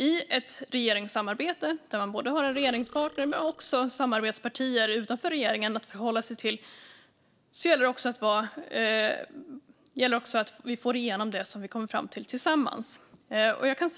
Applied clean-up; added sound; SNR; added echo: neural separator model SepFormer DNS4.